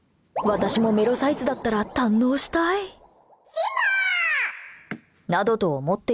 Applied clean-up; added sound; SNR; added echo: none; none; none; none.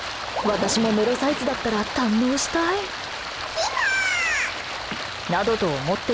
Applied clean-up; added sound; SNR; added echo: none; Stream; 7 dB; none.